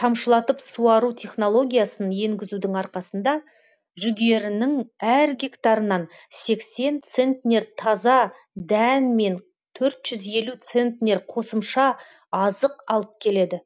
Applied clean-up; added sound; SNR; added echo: none; none; none; none.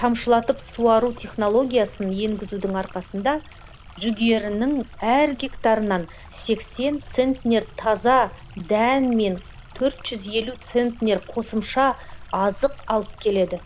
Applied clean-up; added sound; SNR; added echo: none; Stream; 18 dB; none.